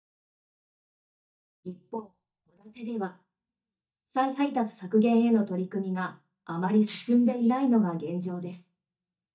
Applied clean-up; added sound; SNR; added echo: neural mask model DeepFilterNet 3.